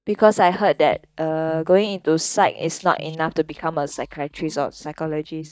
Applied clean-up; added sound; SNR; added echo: neural mask model DeepFilterNet 3.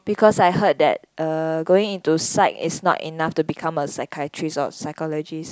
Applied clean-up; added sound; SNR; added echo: none; none; none; none.